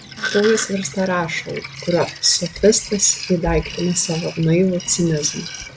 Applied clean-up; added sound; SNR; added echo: none; Sink (filling or washing); 12 dB; none.